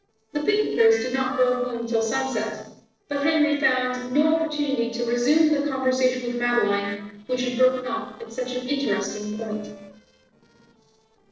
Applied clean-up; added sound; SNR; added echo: neural separator model SepFormer DNS4.